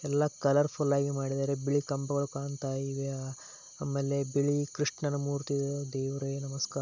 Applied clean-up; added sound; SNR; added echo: none; none; none; none.